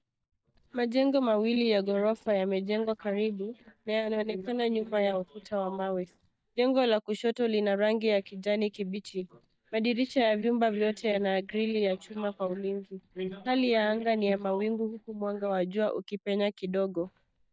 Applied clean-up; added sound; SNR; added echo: neural mask model DeepFilterNet 3.